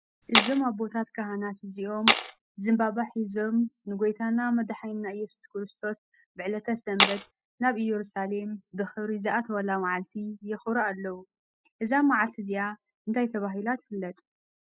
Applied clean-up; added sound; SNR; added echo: classical method spectral subtraction.